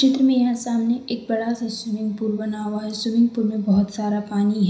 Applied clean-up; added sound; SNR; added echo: none; none; none; reverberation time 0.5 s.